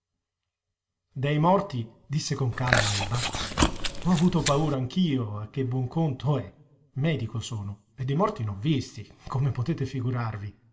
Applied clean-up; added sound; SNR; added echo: none; Chewing, mastication; 0 dB; reverberation time 0.5 s.